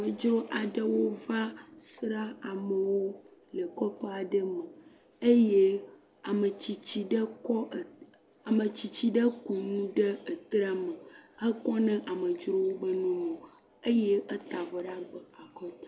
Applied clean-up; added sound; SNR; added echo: none; none; none; none.